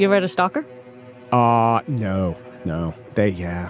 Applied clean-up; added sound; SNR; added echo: none; Bowed string instrument; 20 dB; none.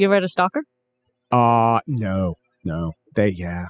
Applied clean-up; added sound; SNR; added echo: classical method spectral subtraction.